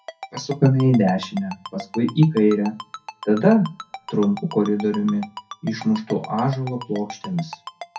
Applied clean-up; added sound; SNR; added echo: none; Ringtone; 16 dB; reverberation time 0.3 s.